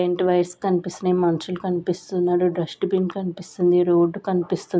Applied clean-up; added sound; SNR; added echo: none; none; none; none.